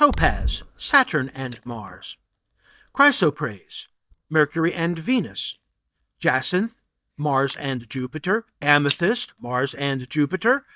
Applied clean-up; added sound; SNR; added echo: neural mask model DeepFilterNet 3.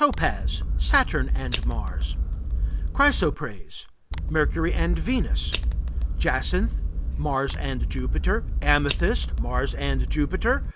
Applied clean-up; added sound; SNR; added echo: none; Scissors; -3 dB; none.